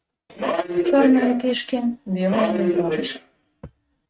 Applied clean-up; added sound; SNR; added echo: neural mask model RNNoise.